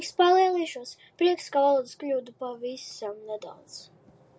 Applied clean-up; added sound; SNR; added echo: none; none; none; none.